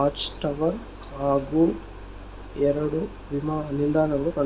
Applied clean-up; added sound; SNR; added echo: none; Mechanical fan; 16 dB; none.